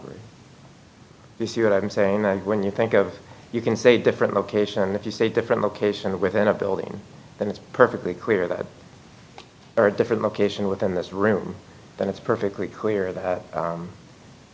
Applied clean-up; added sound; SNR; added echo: none; none; none; none.